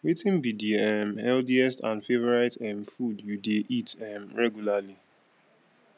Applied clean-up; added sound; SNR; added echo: none; none; none; none.